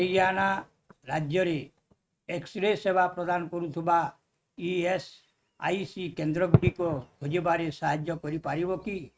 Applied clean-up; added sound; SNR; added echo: neural mask model RNNoise.